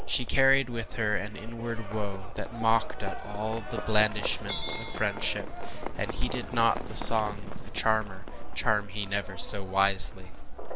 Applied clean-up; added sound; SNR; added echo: none; Livestock, farm animals, working animals; 13 dB; none.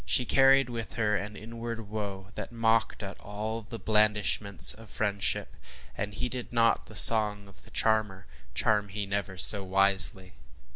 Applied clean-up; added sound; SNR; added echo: none; none; none; none.